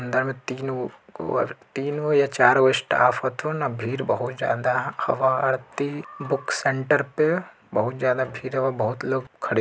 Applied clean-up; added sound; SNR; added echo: none; none; none; none.